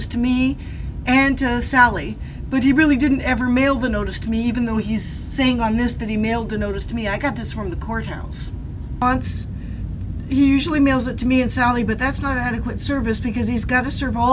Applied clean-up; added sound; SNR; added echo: none; none; none; none.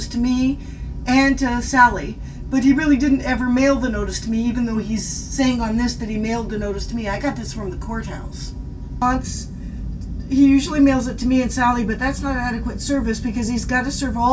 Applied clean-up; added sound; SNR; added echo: none; none; none; reverberation time 0.2 s.